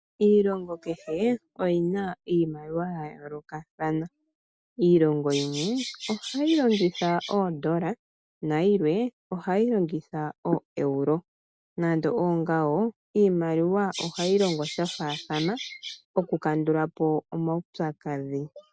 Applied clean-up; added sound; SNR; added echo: none; Bird vocalization, bird call, bird song; 11 dB; none.